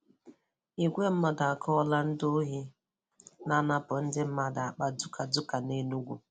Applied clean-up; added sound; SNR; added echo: none; none; none; none.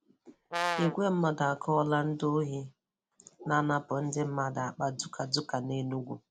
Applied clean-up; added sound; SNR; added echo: none; Brass instrument; 3 dB; none.